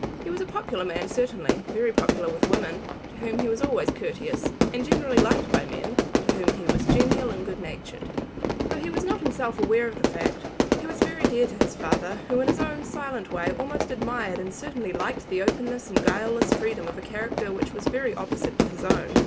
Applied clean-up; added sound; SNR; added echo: none; Fire / Fireworks; -3 dB; none.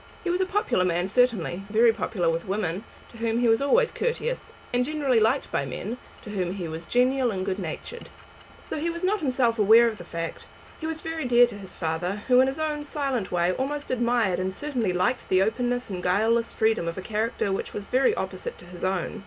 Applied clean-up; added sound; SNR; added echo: none; none; none; none.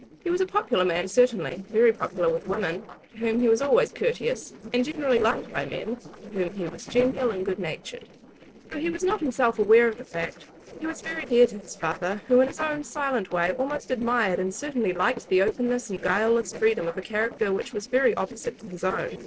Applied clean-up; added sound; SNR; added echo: neural separator model SepFormer DNS4.